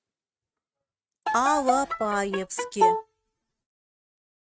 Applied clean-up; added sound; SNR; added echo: neural mask model RNNoise.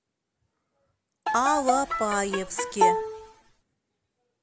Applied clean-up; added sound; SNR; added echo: none; Bowed string instrument; -3 dB; none.